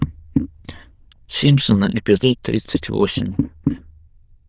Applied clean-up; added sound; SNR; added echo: neural diffusion model UNIVERSE++.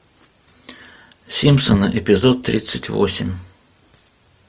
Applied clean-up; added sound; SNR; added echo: none; none; none; none.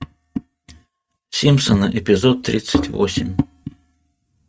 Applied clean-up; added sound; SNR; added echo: neural mask model RNNoise.